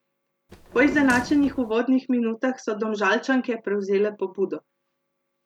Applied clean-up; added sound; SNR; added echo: none; Drawer open or close; 11 dB; none.